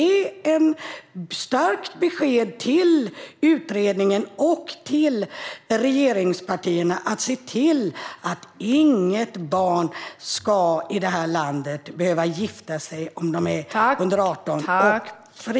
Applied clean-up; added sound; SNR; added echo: none; none; none; none.